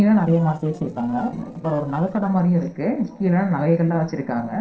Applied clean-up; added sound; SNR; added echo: neural separator model SepFormer DNS4.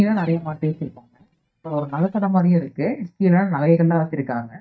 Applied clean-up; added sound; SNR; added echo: neural mask model DeepFilterNet 3.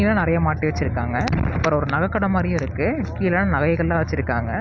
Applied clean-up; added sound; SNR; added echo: none; none; none; none.